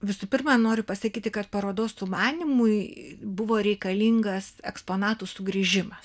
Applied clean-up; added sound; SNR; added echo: none; none; none; none.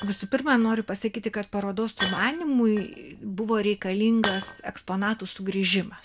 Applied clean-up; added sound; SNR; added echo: none; Shatter; 11 dB; none.